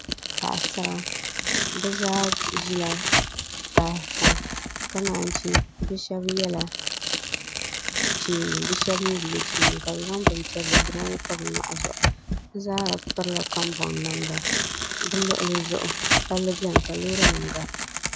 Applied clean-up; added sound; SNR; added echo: none; Tearing; -4 dB; none.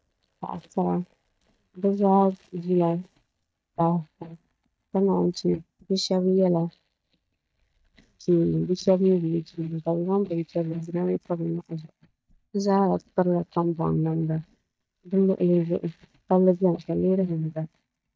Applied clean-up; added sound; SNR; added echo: neural mask model DeepFilterNet 3.